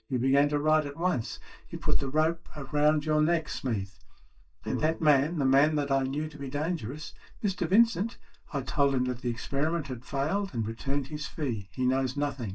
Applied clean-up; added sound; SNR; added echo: neural mask model DeepFilterNet 3.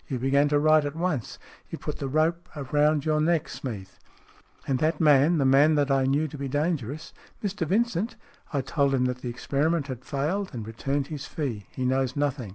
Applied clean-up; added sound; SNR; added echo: none; none; none; none.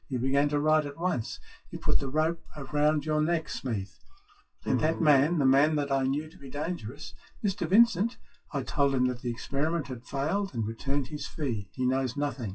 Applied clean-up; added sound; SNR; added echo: classical method WPE with log-MMSE.